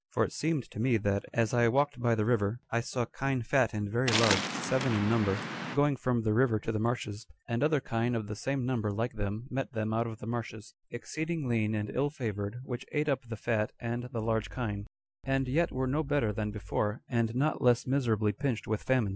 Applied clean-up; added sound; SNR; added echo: none; Waves, surf; 5 dB; none.